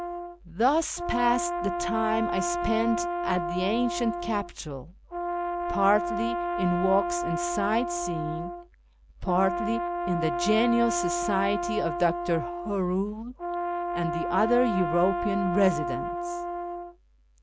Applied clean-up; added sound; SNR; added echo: none; Brass instrument; 2 dB; none.